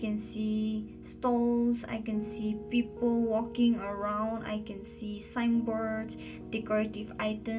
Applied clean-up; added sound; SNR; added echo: none; Piano; 13 dB; reverberation time 0.2 s.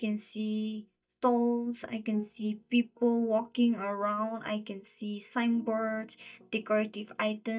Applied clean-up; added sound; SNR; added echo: neural mask model DeepFilterNet 3.